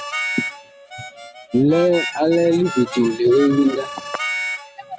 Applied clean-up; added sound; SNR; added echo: none; Harmonica; 9 dB; none.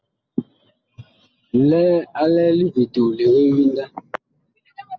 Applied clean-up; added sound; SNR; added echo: none; none; none; none.